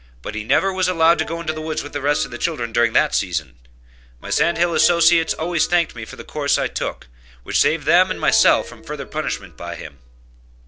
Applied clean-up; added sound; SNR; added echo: none; Ringtone; 18 dB; none.